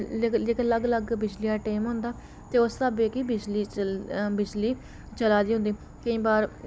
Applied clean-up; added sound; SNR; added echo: none; Insect / Frog; 18 dB; none.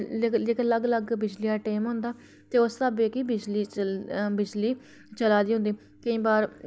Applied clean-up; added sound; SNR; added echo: none; none; none; none.